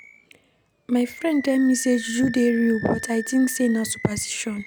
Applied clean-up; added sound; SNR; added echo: none; Animal; 15 dB; none.